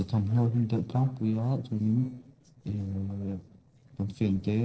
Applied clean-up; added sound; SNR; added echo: neural separator model SepFormer DNS4.